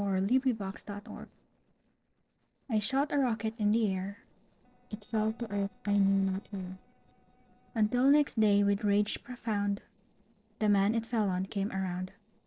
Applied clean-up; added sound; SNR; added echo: neural separator model SepFormer DNS4.